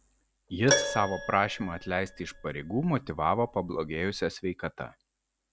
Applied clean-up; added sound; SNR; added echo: none; Keyboard (musical); 5 dB; none.